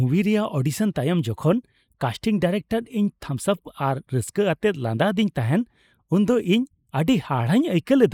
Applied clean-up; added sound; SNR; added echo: neural mask model Resemble Enhance denoiser.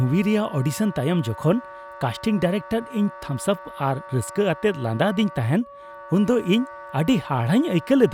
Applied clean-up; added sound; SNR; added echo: none; Wind instrument, woodwind instrument; 17 dB; none.